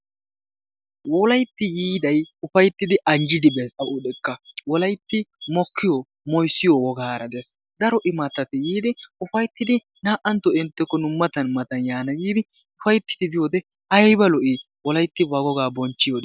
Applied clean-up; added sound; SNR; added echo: none; none; none; none.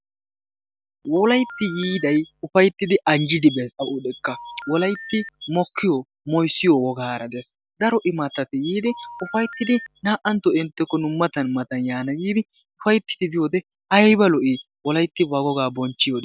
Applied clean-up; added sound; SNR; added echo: none; Telephone; 16 dB; none.